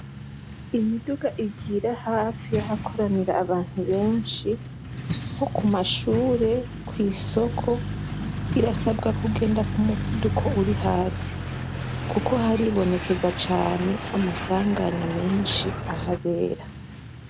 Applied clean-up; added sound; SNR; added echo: none; Truck; 5 dB; none.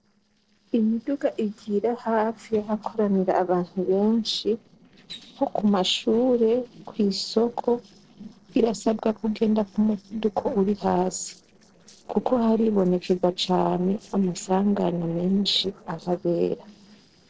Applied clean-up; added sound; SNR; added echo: neural separator model SepFormer DNS4.